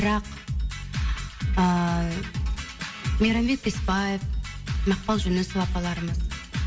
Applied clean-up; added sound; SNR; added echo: none; none; none; reverberation time 1.1 s.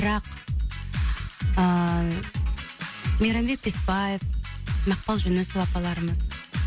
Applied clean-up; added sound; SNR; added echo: none; none; none; none.